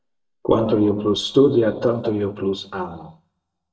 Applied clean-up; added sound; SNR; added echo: neural mask model DeepFilterNet 3.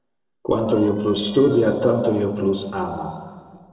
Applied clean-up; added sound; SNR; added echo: neural separator model SepFormer DNS4.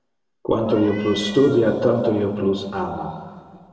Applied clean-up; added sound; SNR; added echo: none; Meow; 19 dB; reverberation time 1.9 s.